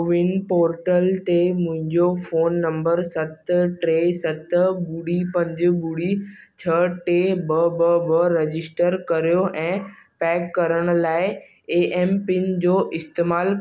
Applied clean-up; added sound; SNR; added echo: none; none; none; none.